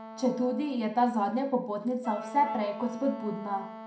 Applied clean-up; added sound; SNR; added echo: none; Wind instrument, woodwind instrument; 14 dB; reverberation time 0.4 s.